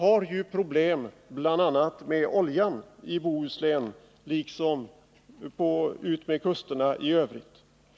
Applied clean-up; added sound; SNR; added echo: none; none; none; none.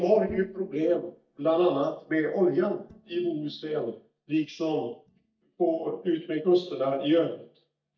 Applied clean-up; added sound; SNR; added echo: neural mask model DeepFilterNet 3.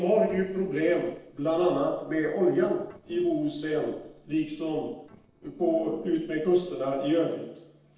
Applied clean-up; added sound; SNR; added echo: neural separator model SepFormer DNS4.